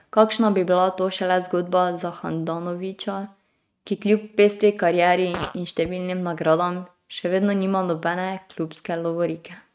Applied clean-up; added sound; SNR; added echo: neural mask model RNNoise.